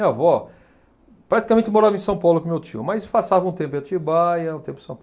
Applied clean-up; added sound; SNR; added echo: none; none; none; none.